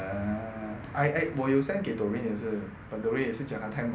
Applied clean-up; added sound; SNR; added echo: none; none; none; none.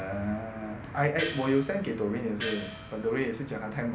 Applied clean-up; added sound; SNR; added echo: none; Gong; 10 dB; none.